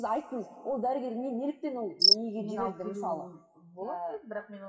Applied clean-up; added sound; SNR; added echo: classical method WPE with log-MMSE.